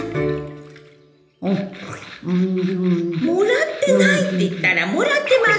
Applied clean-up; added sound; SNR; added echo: none; none; none; reverberation time 1.0 s.